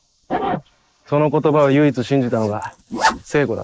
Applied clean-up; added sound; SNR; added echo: neural mask model Resemble Enhance denoiser.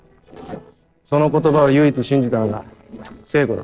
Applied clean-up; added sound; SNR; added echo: neural separator model SepFormer DNS4.